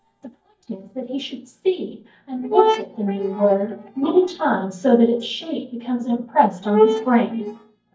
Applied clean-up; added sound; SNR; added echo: neural mask model DeepFilterNet 3.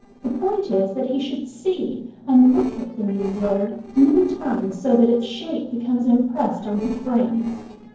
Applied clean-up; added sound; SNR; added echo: neural separator model SepFormer DNS4.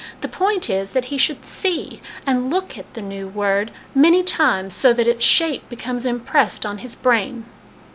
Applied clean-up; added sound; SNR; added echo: none; none; none; none.